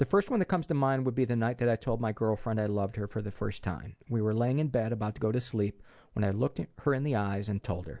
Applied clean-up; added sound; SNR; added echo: none; none; none; none.